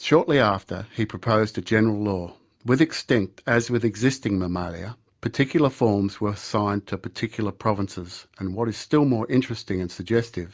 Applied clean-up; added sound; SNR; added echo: none; none; none; none.